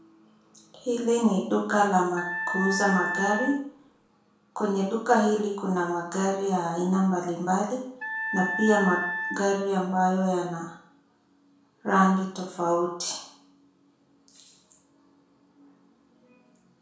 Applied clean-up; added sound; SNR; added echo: none; Wind instrument, woodwind instrument; 5 dB; reverberation time 0.5 s.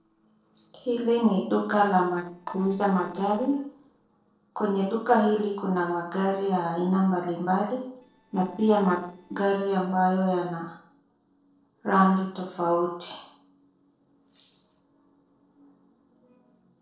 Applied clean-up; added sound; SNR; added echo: neural separator model SepFormer DNS4.